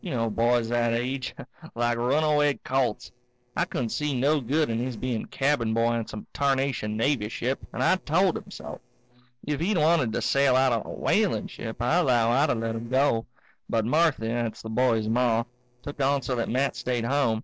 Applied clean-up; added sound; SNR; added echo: neural separator model SepFormer DNS4.